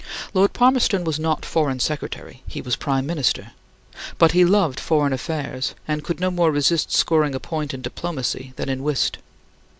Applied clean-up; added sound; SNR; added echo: none; none; none; none.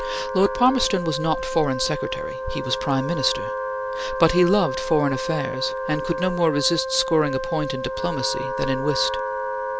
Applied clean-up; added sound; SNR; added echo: none; Wind instrument, woodwind instrument; 4 dB; none.